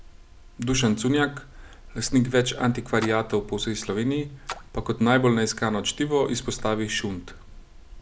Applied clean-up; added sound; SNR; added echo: none; Splash, splatter + Purr; 17 dB; none.